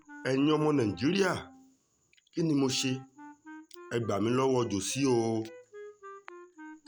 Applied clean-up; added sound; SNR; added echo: none; Wind instrument, woodwind instrument; 19 dB; none.